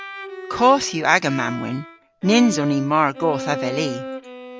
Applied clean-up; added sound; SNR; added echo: none; Bowed string instrument; 11 dB; none.